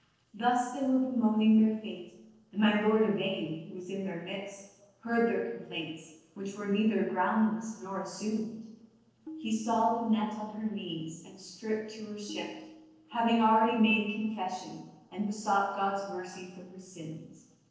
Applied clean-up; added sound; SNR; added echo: neural separator model SepFormer DNS4.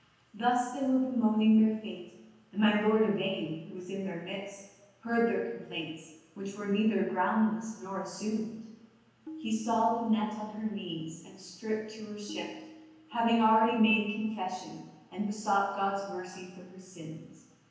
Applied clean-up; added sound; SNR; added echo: none; Tabla; 20 dB; reverberation time 0.9 s.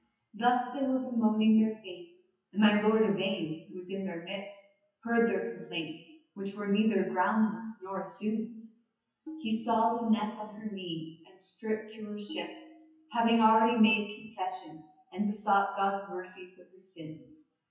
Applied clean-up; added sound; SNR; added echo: classical method WPE with log-MMSE.